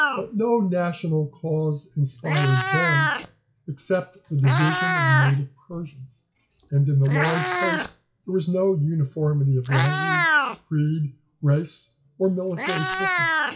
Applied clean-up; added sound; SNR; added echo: classical method WPE with log-MMSE.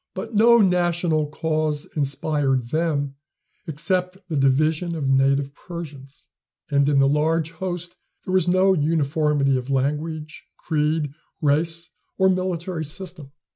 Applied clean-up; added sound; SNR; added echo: none; none; none; none.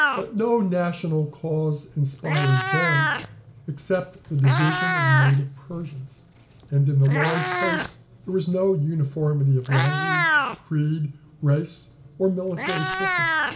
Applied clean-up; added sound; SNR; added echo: none; Meow; 4 dB; reverberation time 1.8 s.